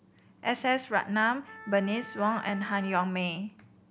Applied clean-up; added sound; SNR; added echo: none; Wind instrument, woodwind instrument; 16 dB; none.